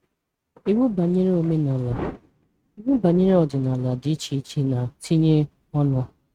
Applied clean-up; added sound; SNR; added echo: neural mask model RNNoise.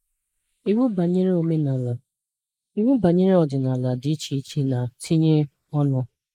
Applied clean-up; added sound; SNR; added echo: neural mask model Resemble Enhance denoiser.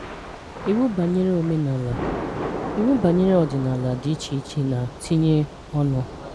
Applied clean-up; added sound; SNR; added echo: none; Thunder / Rain; 10 dB; none.